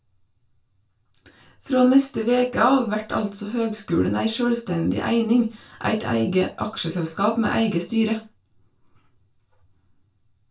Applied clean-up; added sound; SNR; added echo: none; none; none; reverberation time 0.2 s.